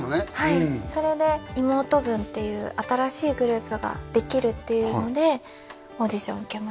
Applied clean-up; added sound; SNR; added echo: none; none; none; none.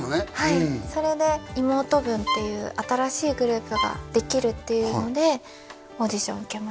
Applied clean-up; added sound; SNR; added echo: none; Bowed string instrument; 8 dB; none.